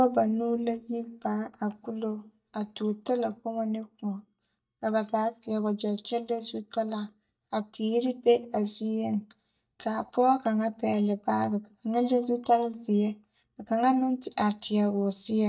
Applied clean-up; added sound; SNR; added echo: neural mask model DeepFilterNet 3.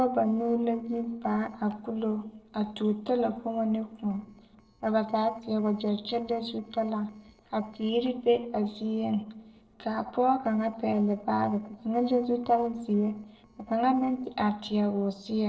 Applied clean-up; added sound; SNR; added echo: neural separator model SepFormer DNS4.